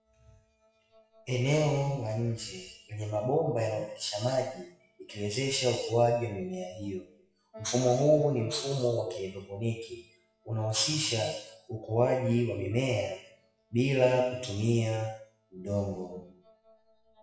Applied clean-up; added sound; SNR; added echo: classical method WPE with log-MMSE.